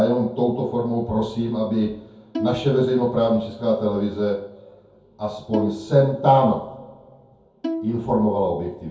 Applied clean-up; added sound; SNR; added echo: none; Bowed string instrument; 11 dB; reverberation time 0.6 s.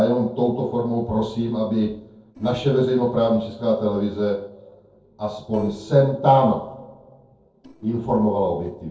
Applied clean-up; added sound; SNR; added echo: neural separator model SepFormer DNS4.